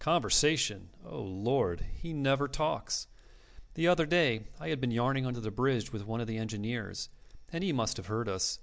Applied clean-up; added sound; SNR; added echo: none; none; none; none.